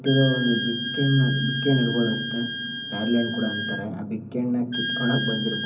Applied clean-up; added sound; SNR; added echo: none; Wind instrument, woodwind instrument; 6 dB; reverberation time 0.3 s.